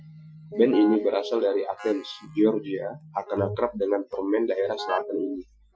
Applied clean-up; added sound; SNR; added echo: classical method Wiener filter.